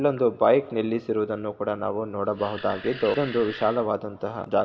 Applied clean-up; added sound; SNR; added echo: none; Animal; 15 dB; reverberation time 1.3 s.